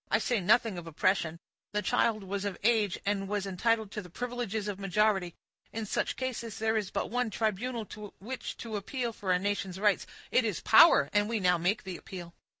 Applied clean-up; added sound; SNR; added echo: none; none; none; none.